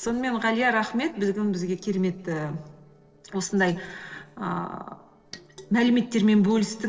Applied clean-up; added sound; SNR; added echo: neural separator model SepFormer DNS4.